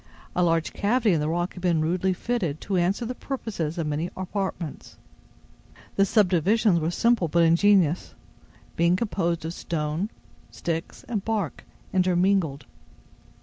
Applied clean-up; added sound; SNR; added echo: none; none; none; none.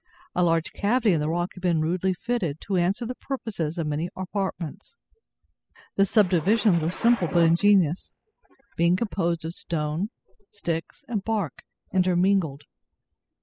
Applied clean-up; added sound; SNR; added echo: classical method spectral subtraction.